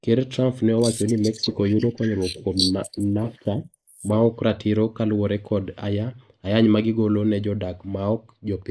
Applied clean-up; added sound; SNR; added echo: neural mask model Resemble Enhance denoiser.